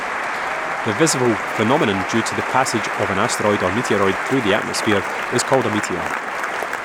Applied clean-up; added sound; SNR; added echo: none; Applause; 3 dB; none.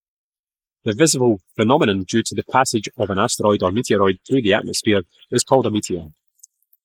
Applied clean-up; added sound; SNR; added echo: neural mask model Resemble Enhance denoiser.